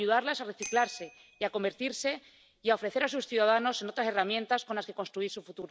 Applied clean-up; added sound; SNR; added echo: none; Bicycle bell; 19 dB; none.